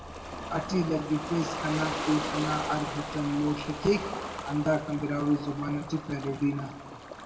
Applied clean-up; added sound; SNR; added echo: none; Ocean; 7 dB; reverberation time 0.9 s.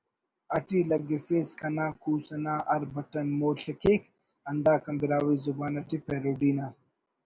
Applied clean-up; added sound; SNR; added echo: none; none; none; none.